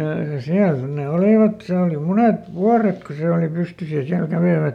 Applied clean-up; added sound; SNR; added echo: none; none; none; none.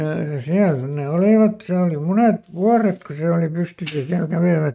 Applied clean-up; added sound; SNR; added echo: neural mask model RNNoise.